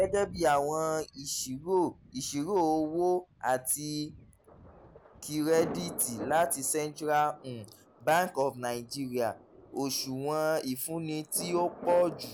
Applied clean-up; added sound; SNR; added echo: none; Thunder; 16 dB; none.